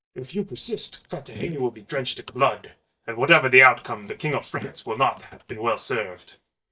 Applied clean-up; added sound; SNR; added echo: neural mask model DeepFilterNet 3.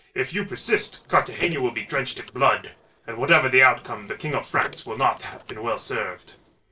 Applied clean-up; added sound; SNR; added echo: neural separator model SepFormer DNS4.